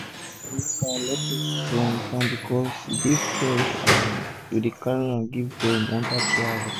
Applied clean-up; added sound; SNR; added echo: none; Squeak / Wood; 1 dB; none.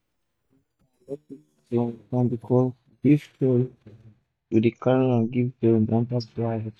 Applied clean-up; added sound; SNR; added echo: neural mask model DeepFilterNet 3.